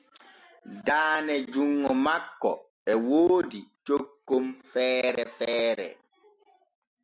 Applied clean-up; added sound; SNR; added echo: none; none; none; none.